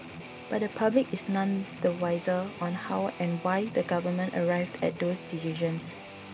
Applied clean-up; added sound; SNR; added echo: none; Guitar; 13 dB; none.